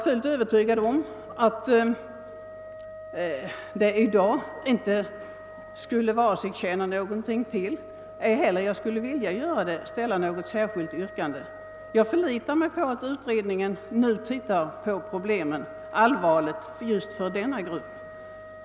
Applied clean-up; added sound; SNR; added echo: none; Wind instrument, woodwind instrument; 16 dB; none.